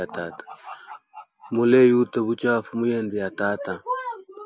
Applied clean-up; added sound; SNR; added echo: none; none; none; none.